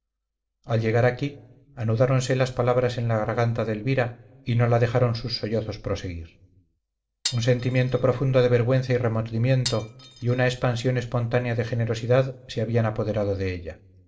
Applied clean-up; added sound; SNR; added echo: neural separator model SepFormer DNS4.